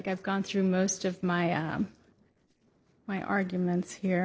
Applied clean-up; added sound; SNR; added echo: neural separator model SepFormer DNS4.